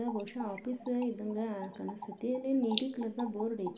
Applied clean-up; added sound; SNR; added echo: none; Trickle, dribble / Splash, splatter; 2 dB; reverberation time 2.2 s.